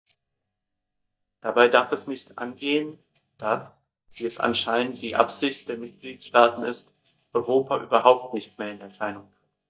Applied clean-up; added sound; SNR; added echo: neural mask model DeepFilterNet 3.